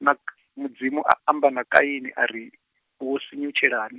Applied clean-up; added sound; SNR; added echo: none; none; none; none.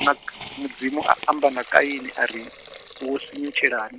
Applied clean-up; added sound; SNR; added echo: none; Hiss; 14 dB; none.